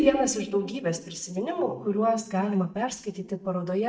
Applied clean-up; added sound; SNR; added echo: neural mask model DeepFilterNet 3.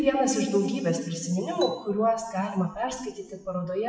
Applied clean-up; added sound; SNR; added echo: classical method WPE with log-MMSE.